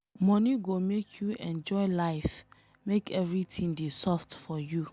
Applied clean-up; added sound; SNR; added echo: none; none; none; none.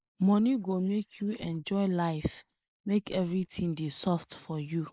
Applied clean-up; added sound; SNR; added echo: neural mask model Resemble Enhance denoiser.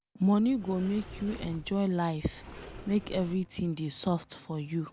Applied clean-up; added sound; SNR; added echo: none; Sliding door; 15 dB; none.